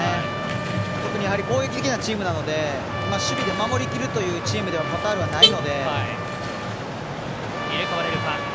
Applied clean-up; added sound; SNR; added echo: none; Trumpet + Alarm / Car; 4 dB; none.